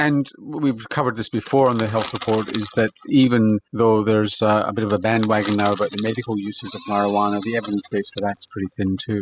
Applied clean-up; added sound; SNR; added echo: classical method spectral subtraction.